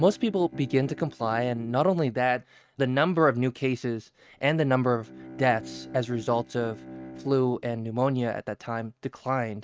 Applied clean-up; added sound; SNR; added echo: neural mask model RNNoise.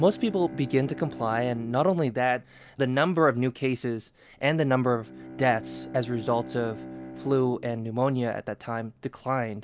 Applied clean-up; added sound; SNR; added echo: none; Bowed string instrument; 17 dB; none.